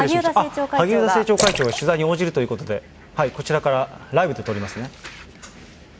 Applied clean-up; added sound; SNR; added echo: none; Splash, splatter; 7 dB; none.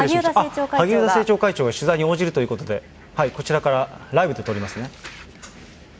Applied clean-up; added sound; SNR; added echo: none; none; none; none.